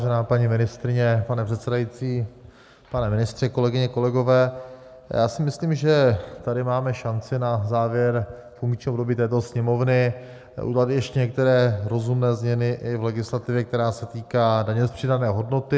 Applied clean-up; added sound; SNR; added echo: none; none; none; none.